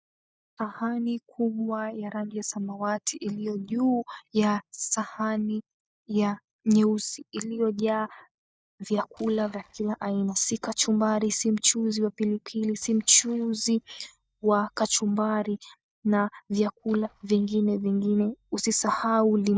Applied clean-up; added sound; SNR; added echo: neural mask model DeepFilterNet 3.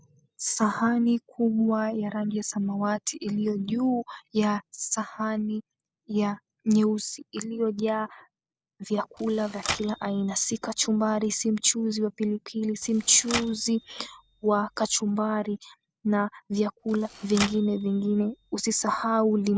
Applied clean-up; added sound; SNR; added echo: none; Typewriter; 13 dB; none.